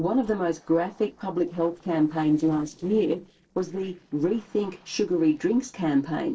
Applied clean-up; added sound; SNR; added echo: neural separator model SepFormer DNS4.